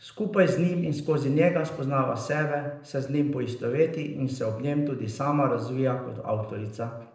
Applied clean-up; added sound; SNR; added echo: neural separator model SepFormer DNS4.